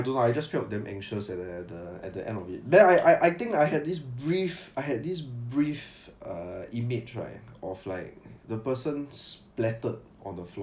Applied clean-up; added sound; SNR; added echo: none; none; none; none.